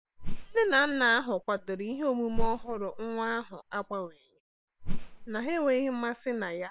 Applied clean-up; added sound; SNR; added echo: neural separator model SepFormer WHAM!.